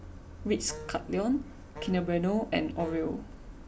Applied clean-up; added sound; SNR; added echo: none; Wind instrument, woodwind instrument; 16 dB; none.